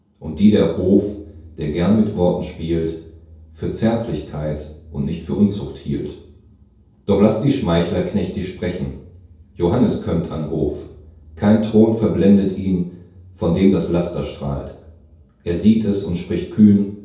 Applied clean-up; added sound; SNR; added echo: none; none; none; reverberation time 0.7 s.